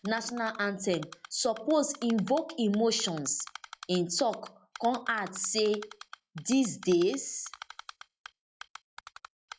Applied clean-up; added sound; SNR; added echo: classical method log-MMSE.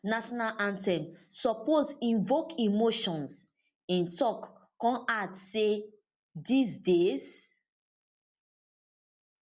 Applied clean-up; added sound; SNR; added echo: none; none; none; none.